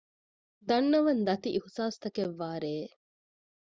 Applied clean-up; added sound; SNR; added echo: none; none; none; none.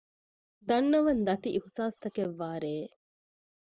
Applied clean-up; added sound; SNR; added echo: neural separator model SepFormer DNS4.